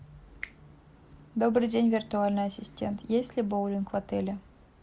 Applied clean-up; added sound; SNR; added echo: none; none; none; none.